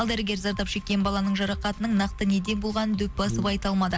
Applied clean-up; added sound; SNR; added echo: none; Brass instrument; 8 dB; none.